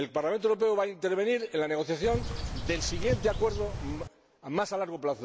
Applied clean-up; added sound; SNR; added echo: none; Bird; 4 dB; none.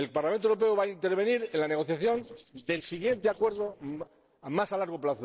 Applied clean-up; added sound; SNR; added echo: neural separator model SepFormer DNS4.